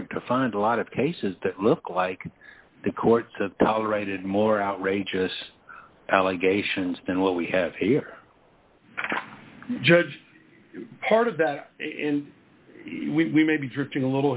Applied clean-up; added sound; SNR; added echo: none; none; none; none.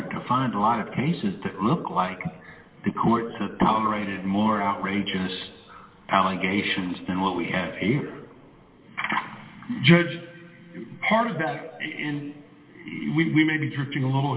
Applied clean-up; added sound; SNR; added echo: none; none; none; reverberation time 2.1 s.